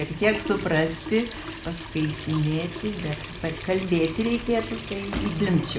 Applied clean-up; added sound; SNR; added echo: none; Trickle, dribble / Sink (filling or washing) / Water tap, faucet; 11 dB; none.